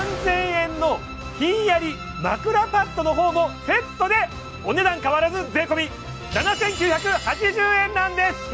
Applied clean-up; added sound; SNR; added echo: none; Bowed string instrument; 17 dB; none.